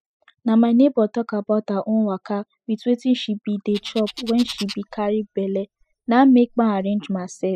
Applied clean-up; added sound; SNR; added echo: classical method spectral subtraction.